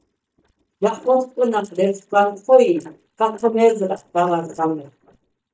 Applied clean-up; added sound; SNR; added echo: neural mask model DeepFilterNet 3.